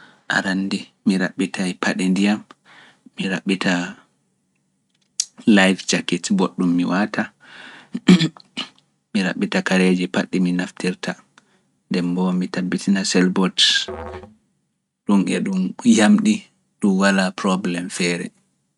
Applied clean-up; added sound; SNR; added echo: neural mask model RNNoise.